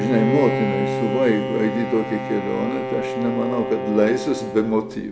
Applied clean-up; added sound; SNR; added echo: none; Bowed string instrument; 4 dB; none.